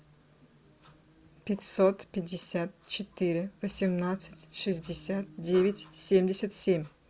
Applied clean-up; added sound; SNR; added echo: none; none; none; none.